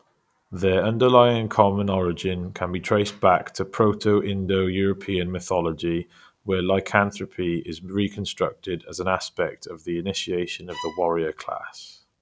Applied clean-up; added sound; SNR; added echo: none; Bowed string instrument; 18 dB; none.